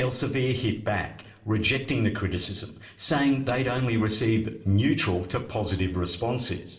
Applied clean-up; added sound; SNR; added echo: none; none; none; reverberation time 0.9 s.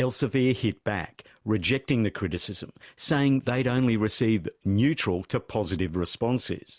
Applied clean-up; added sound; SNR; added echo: none; none; none; none.